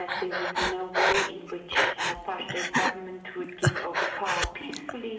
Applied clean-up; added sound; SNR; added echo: none; Breathing; -5 dB; reverberation time 1.1 s.